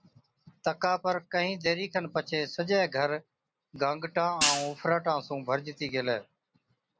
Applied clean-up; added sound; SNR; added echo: none; Hi-hat; 0 dB; none.